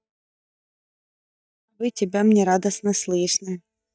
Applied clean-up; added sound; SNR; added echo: neural mask model DeepFilterNet 3.